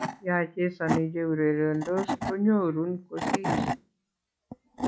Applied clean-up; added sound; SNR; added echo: classical method log-MMSE.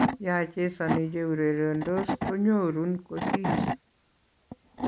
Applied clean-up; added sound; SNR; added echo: none; Wood / Tools; 3 dB; none.